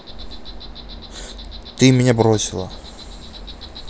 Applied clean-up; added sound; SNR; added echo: none; Insect; 18 dB; none.